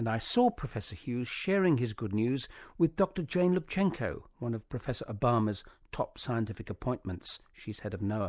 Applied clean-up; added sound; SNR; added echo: none; none; none; none.